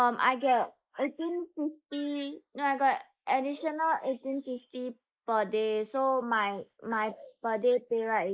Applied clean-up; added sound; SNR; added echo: neural mask model Resemble Enhance denoiser.